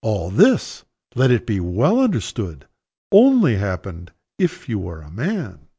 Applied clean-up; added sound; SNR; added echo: none; none; none; none.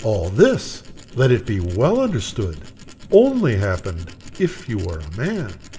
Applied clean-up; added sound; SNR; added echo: none; Tools; 18 dB; reverberation time 0.5 s.